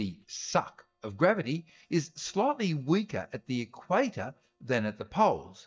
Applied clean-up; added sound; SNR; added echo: neural mask model DeepFilterNet 3.